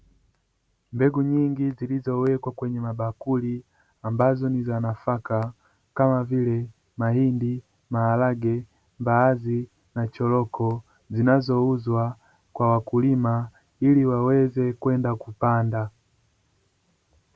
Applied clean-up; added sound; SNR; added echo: none; none; none; none.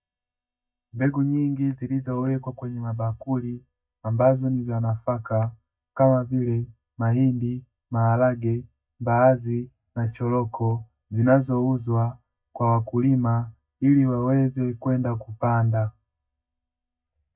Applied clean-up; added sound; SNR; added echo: neural mask model DeepFilterNet 3.